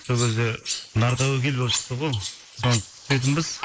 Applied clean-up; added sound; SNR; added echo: neural mask model Resemble Enhance denoiser.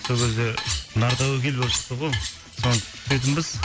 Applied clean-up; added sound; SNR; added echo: none; Cutlery, silverware; 7 dB; none.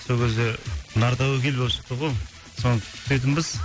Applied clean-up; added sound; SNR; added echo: none; none; none; none.